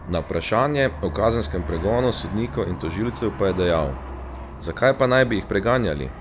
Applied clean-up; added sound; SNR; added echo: none; Aircraft; 11 dB; none.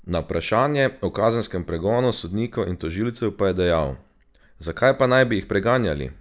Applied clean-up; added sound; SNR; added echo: none; none; none; none.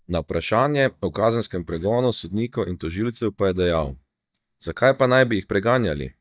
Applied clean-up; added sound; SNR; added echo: neural mask model DeepFilterNet 3.